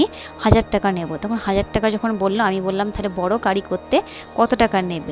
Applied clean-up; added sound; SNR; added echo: none; Organ; 19 dB; none.